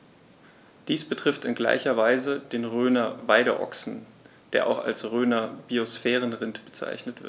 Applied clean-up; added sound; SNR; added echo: none; none; none; none.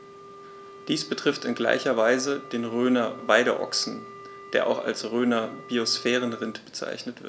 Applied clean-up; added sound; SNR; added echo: none; Wind instrument, woodwind instrument; 18 dB; none.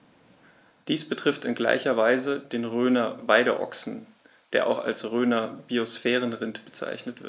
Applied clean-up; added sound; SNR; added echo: neural mask model Resemble Enhance denoiser.